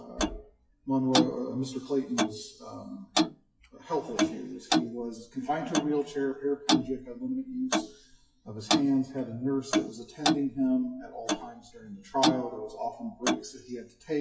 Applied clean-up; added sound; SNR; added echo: classical method WPE with log-MMSE.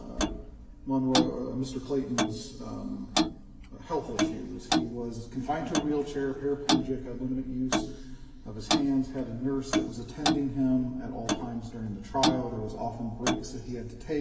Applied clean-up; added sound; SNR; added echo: none; Clock; 1 dB; reverberation time 2.3 s.